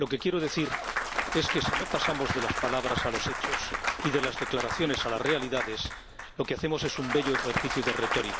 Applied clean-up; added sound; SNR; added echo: none; Applause / Cheering / Clapping; 2 dB; none.